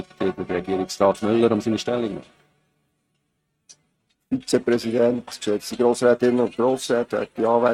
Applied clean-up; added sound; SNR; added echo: neural mask model RNNoise.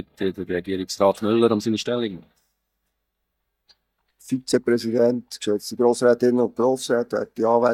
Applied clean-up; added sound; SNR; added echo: neural mask model DeepFilterNet 3.